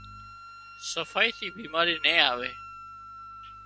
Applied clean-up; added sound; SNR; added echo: none; Wind instrument, woodwind instrument; 15 dB; none.